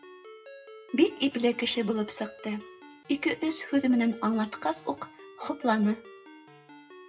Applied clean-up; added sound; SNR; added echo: none; Ringtone; 19 dB; reverberation time 0.2 s.